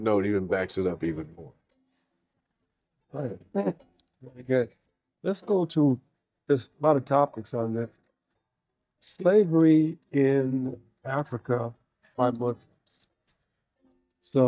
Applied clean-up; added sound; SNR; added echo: neural mask model DeepFilterNet 3.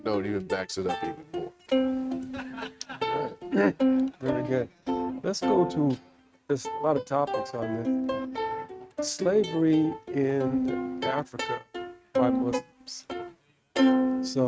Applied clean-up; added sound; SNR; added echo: neural mask model RNNoise.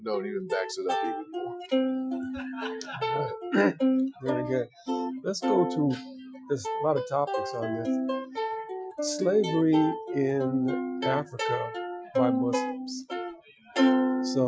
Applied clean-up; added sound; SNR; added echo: classical method Wiener filter.